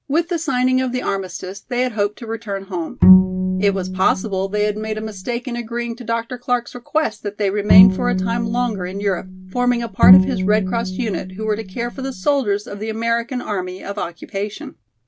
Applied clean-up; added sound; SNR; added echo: none; Bowed string instrument; -4 dB; none.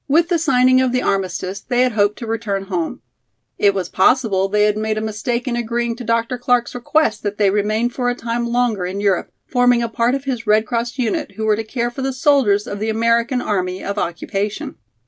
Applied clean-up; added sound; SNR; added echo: none; none; none; none.